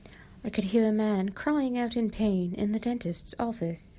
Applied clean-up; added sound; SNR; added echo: none; none; none; none.